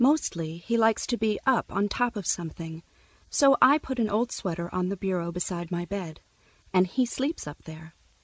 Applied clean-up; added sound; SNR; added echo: neural mask model Resemble Enhance denoiser.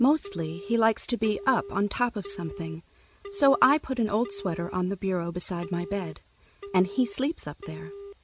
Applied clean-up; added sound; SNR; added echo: none; Telephone; 16 dB; none.